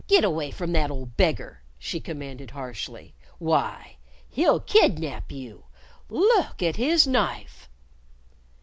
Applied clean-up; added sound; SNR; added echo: none; none; none; none.